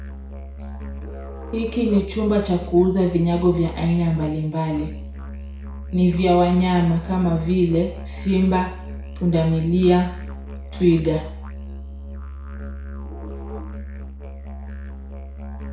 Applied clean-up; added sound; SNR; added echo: none; Musical instrument; 10 dB; reverberation time 0.6 s.